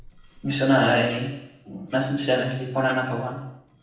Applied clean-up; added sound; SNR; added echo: neural separator model SepFormer DNS4.